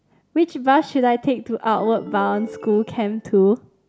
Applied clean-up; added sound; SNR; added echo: none; Ringtone; 18 dB; none.